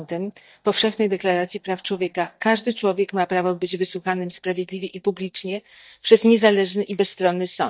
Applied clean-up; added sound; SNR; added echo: neural mask model DeepFilterNet 3.